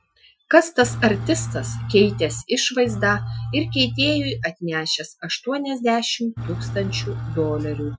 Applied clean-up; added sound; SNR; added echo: classical method Wiener filter.